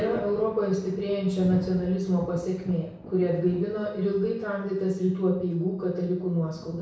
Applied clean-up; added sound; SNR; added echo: none; Thunder; 18 dB; reverberation time 0.6 s.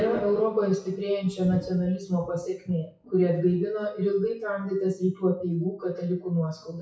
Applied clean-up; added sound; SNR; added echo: classical method WPE with log-MMSE.